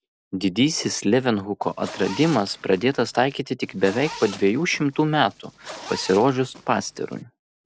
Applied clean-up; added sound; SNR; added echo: none; Zipper (clothing); 17 dB; none.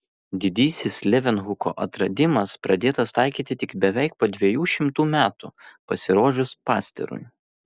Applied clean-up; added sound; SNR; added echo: none; none; none; none.